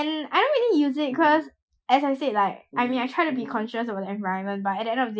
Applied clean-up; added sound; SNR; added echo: classical method Wiener filter.